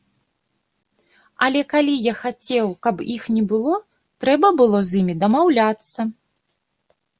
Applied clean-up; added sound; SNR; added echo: none; none; none; none.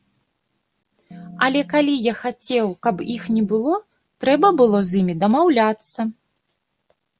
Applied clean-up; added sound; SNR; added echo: none; Organ; 16 dB; none.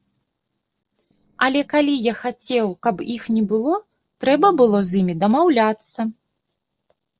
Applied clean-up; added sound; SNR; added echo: neural separator model SepFormer DNS4.